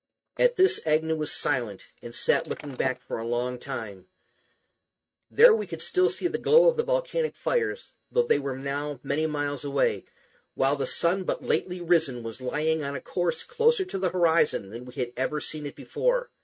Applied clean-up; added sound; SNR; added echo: neural mask model RNNoise.